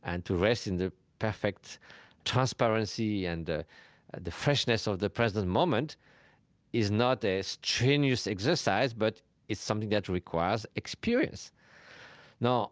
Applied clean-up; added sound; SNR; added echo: none; none; none; none.